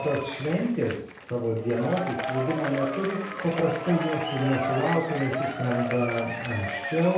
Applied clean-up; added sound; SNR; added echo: none; Applause / Crowd / Cheering; 5 dB; reverberation time 0.7 s.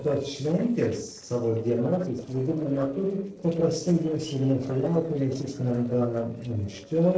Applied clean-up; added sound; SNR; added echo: neural separator model SepFormer DNS4.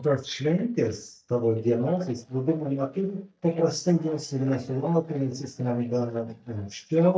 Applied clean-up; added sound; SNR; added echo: neural mask model DeepFilterNet 3.